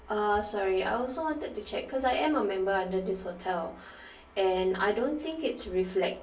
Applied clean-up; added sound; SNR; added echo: none; none; none; reverberation time 0.3 s.